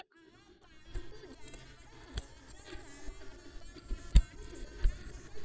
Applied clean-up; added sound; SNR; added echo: neural mask model DeepFilterNet 3.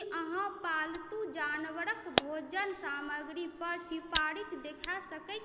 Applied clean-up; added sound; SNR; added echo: none; Camera; 2 dB; none.